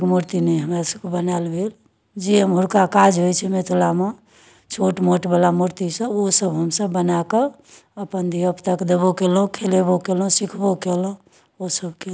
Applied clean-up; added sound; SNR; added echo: none; none; none; none.